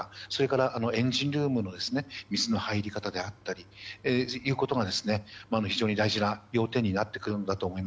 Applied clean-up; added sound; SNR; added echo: none; none; none; none.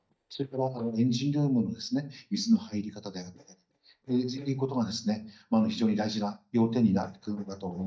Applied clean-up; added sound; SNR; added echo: neural mask model DeepFilterNet 3.